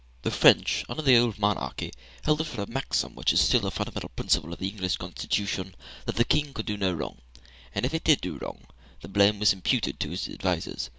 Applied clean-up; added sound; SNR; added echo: none; none; none; none.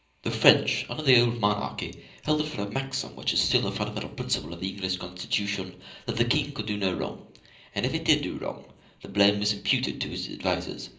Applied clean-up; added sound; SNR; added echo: none; none; none; reverberation time 0.5 s.